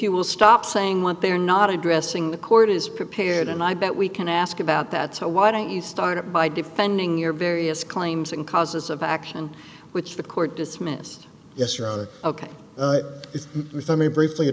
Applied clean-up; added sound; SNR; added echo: none; none; none; none.